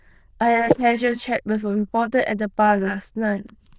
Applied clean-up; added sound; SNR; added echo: neural diffusion model UNIVERSE++.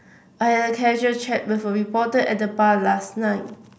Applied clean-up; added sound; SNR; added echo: none; none; none; none.